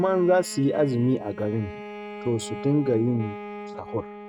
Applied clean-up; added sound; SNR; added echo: neural mask model RNNoise.